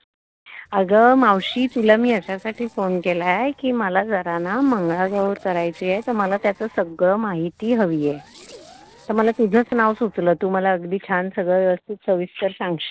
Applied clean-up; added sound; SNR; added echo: neural separator model SepFormer DNS4.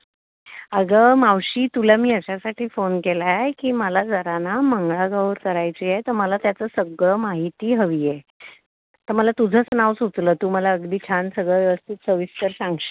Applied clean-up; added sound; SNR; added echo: none; none; none; none.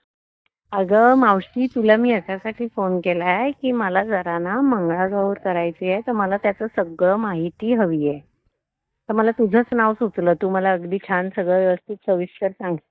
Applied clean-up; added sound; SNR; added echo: neural mask model DeepFilterNet 3.